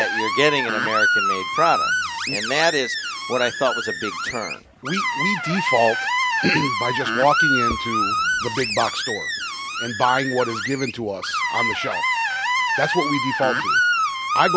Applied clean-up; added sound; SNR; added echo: none; Screech; -1 dB; none.